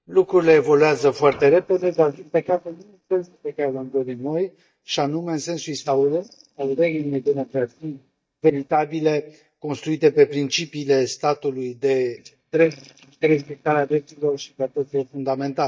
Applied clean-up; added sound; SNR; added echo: neural mask model DeepFilterNet 3.